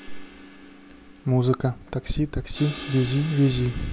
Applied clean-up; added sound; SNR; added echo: none; Crash cymbal; 16 dB; none.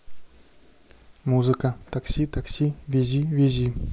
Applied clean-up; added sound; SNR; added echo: none; none; none; none.